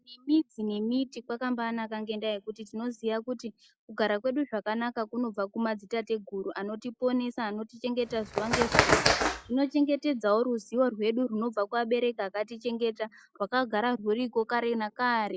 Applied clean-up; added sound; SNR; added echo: classical method log-MMSE.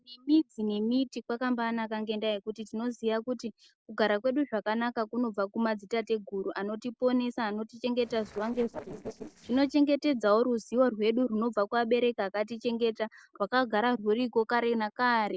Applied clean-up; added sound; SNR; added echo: neural separator model SepFormer DNS4.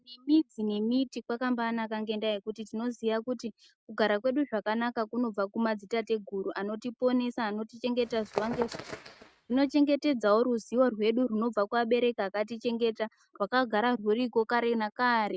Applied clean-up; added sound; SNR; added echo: neural mask model RNNoise.